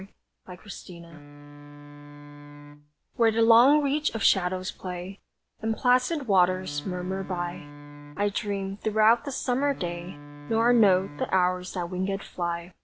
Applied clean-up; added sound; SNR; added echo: none; Wind instrument, woodwind instrument; 16 dB; none.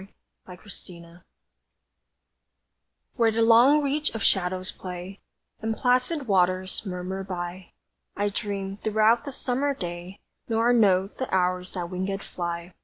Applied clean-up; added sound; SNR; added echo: none; none; none; none.